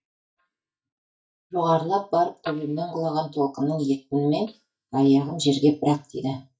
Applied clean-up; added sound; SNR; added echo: neural mask model DeepFilterNet 3.